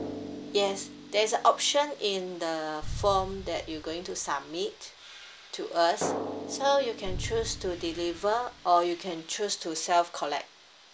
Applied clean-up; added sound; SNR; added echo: none; Boom + Drum; 11 dB; none.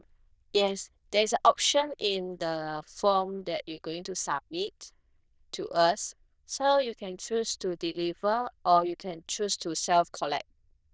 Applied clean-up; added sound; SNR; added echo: neural diffusion model UNIVERSE++.